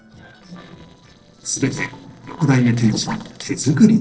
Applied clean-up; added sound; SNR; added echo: neural separator model SepFormer DNS4.